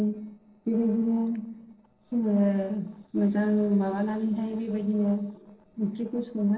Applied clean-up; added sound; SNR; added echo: neural separator model SepFormer DNS4.